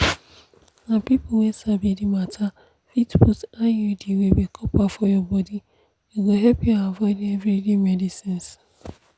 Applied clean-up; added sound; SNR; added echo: none; none; none; none.